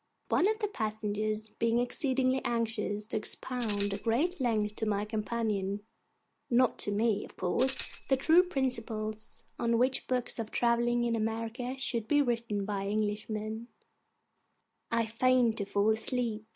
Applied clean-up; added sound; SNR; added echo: none; Tambourine; 18 dB; none.